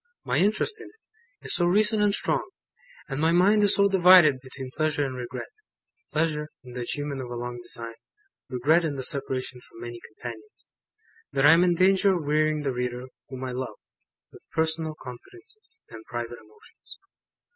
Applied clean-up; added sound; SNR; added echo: none; none; none; none.